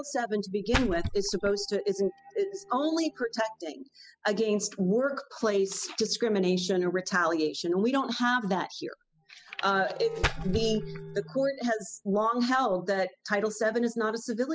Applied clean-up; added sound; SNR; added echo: classical method spectral subtraction.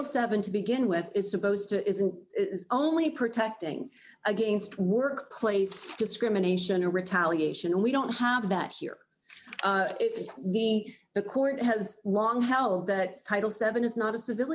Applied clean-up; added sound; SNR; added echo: none; none; none; none.